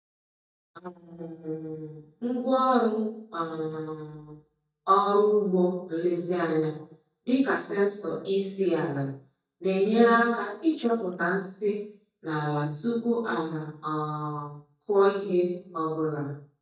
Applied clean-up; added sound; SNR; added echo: neural mask model DeepFilterNet 3.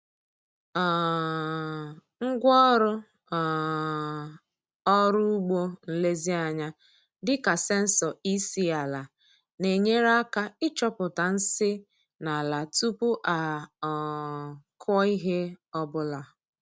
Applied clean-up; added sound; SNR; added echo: none; none; none; none.